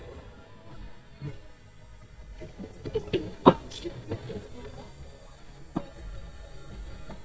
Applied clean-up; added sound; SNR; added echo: neural mask model DeepFilterNet 3.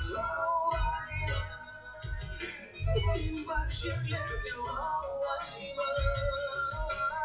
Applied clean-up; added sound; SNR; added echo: classical method WPE with log-MMSE.